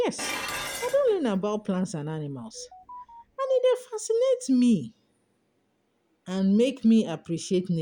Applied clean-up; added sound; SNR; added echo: none; Dishes, pots, and pans; 12 dB; none.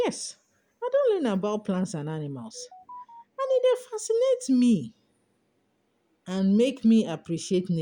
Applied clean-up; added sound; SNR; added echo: none; none; none; none.